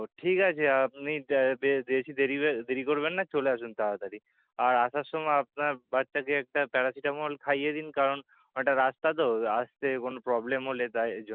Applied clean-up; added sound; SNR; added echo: none; none; none; none.